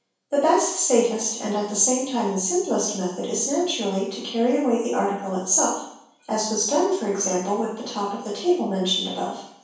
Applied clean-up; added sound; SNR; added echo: none; none; none; reverberation time 0.7 s.